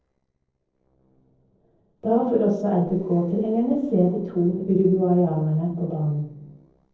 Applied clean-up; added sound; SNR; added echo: neural separator model SepFormer DNS4.